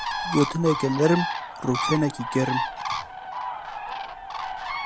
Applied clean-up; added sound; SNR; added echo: none; Bird; 4 dB; none.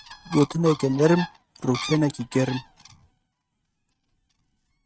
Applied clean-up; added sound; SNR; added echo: neural mask model RNNoise.